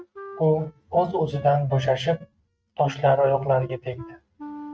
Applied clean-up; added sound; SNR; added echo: neural mask model RNNoise.